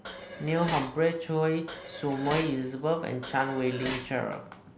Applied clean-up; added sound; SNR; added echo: none; Dishes, pots, and pans; 11 dB; none.